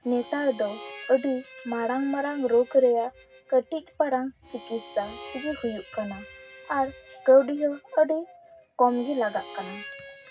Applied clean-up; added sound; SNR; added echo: none; Harmonica; 18 dB; reverberation time 0.4 s.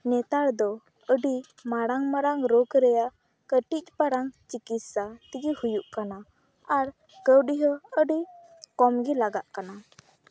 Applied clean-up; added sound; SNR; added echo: none; none; none; none.